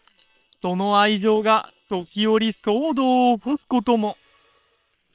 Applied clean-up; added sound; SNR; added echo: neural separator model SepFormer WHAM!.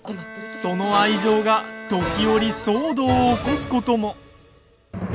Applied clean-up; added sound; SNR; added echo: none; Bowed string instrument; 16 dB; none.